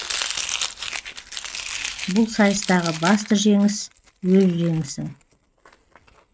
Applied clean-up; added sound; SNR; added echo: neural mask model RNNoise.